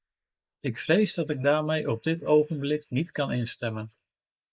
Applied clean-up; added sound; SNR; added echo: neural mask model Resemble Enhance denoiser.